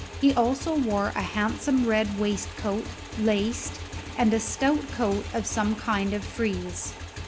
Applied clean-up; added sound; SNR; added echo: none; Motorcycle / Engine; 11 dB; none.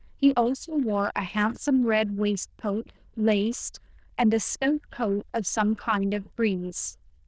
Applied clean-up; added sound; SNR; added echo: neural diffusion model UNIVERSE++.